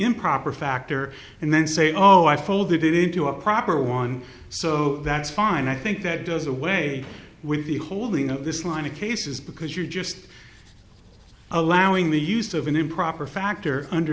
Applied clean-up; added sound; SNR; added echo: none; none; none; none.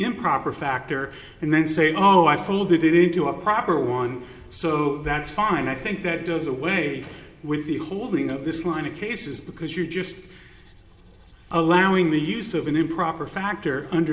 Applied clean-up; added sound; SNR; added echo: none; none; none; reverberation time 1.4 s.